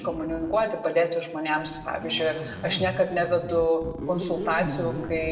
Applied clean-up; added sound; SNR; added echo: none; Zipper (clothing); 9 dB; reverberation time 0.8 s.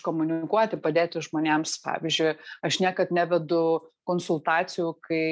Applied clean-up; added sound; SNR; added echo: none; none; none; none.